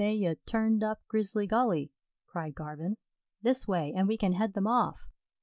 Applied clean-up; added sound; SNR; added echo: none; none; none; none.